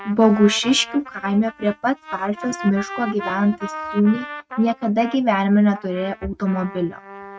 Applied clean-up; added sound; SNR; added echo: neural mask model RNNoise.